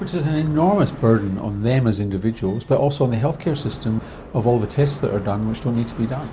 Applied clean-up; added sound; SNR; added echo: none; Mechanisms; 18 dB; none.